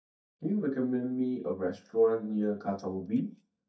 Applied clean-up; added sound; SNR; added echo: neural mask model DeepFilterNet 3.